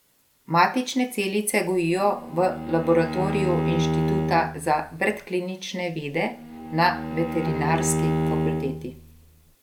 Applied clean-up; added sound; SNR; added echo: none; Bowed string instrument; 3 dB; none.